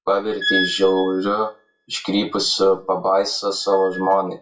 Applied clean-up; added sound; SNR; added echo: classical method WPE with log-MMSE.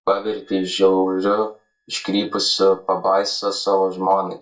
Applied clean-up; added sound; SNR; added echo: neural mask model DeepFilterNet 3.